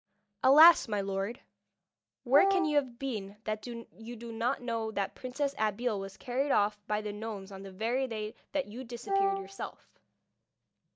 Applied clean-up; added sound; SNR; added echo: neural mask model DeepFilterNet 3.